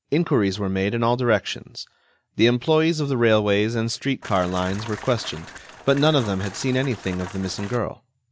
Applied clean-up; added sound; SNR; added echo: none; Rain; 16 dB; none.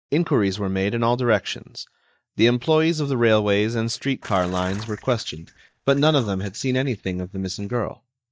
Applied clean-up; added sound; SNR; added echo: neural mask model DeepFilterNet 3.